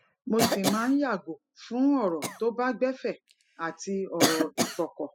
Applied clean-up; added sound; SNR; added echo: classical method spectral subtraction.